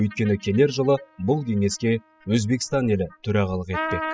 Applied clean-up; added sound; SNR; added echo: classical method spectral subtraction.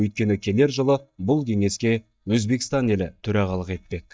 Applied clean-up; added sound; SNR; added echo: neural mask model DeepFilterNet 3.